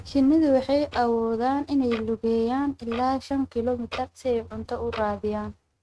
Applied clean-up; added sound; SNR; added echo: neural mask model RNNoise.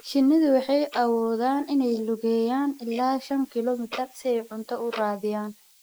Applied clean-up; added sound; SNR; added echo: neural mask model Resemble Enhance denoiser.